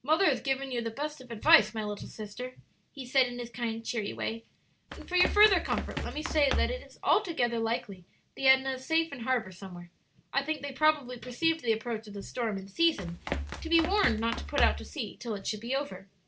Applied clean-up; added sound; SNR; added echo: none; Run; 4 dB; none.